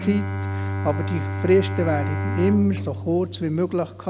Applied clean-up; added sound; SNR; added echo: none; Bowed string instrument; 3 dB; none.